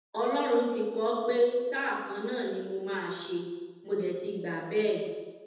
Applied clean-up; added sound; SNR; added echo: none; none; none; reverberation time 1.1 s.